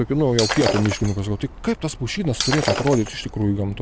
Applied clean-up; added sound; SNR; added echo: none; Shatter; 6 dB; none.